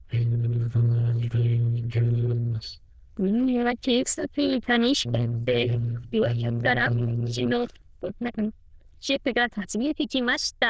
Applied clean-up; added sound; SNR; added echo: neural diffusion model UNIVERSE++.